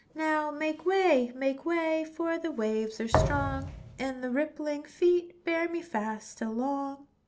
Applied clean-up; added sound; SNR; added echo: none; Thump, thud; 1 dB; none.